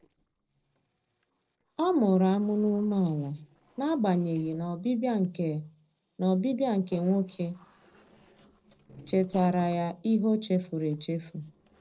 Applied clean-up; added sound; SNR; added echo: neural separator model SepFormer DNS4.